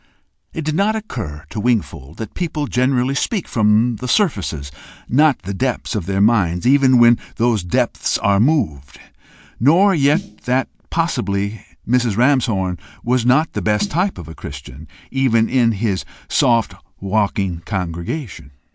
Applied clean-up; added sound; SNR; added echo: none; Snare drum; 16 dB; none.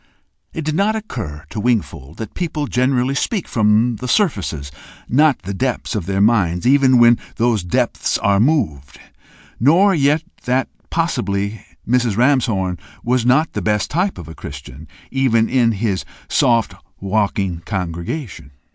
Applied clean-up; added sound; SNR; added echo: none; none; none; none.